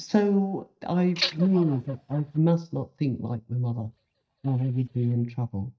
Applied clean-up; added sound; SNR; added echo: neural mask model DeepFilterNet 3.